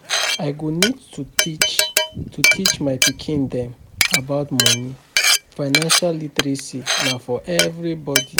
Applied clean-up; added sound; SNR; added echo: none; Glass; -4 dB; none.